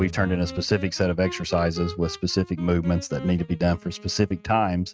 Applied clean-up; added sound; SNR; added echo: neural mask model RNNoise.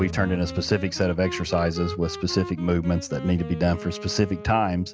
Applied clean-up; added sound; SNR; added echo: none; Wind instrument, woodwind instrument + Bowed string instrument; 12 dB; none.